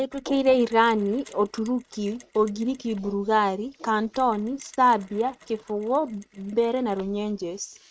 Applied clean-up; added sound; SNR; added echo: neural mask model RNNoise.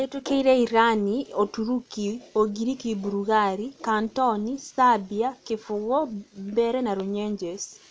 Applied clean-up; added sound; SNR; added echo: none; none; none; none.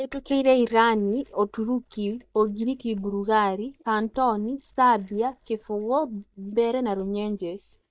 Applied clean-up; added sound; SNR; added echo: neural mask model DeepFilterNet 3.